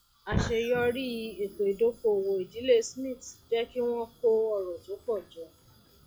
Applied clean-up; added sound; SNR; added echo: classical method log-MMSE.